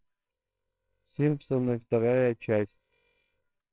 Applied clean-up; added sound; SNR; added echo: neural separator model SepFormer WHAMR!.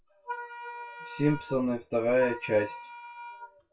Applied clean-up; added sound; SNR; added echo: classical method WPE with log-MMSE.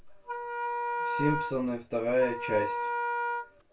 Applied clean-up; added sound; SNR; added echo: none; Wind instrument, woodwind instrument; 0 dB; reverberation time 0.2 s.